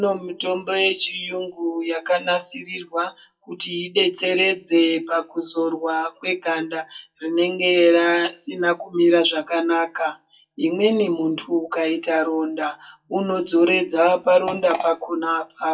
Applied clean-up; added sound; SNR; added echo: classical method WPE with log-MMSE.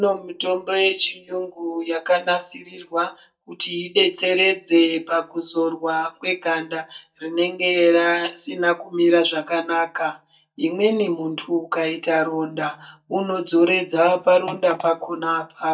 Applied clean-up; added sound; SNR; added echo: neural mask model DeepFilterNet 3.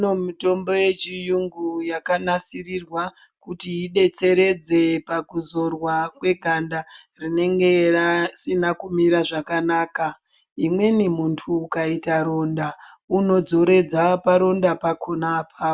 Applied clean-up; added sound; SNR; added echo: none; none; none; none.